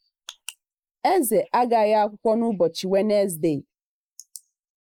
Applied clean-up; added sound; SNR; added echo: neural mask model Resemble Enhance denoiser.